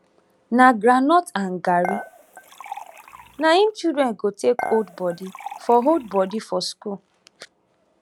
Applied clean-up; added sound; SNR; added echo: none; Dishes, pots, and pans / Chink, clink; 13 dB; none.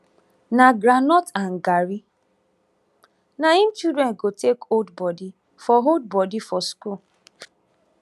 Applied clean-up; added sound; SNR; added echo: none; none; none; none.